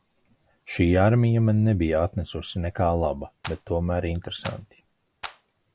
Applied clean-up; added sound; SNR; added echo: none; Clapping; 16 dB; none.